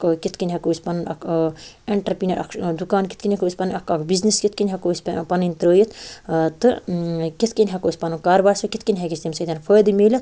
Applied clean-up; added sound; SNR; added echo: none; none; none; none.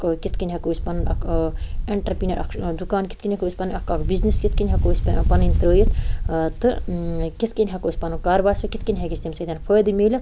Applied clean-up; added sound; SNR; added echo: none; Wind; 0 dB; none.